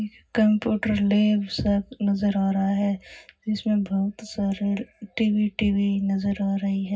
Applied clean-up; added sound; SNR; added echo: none; none; none; reverberation time 0.4 s.